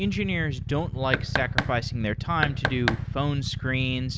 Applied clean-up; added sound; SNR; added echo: none; Knock + Idling / Motorcycle; 2 dB; none.